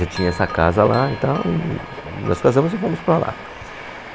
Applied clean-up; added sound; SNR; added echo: none; Bell + Train; 13 dB; none.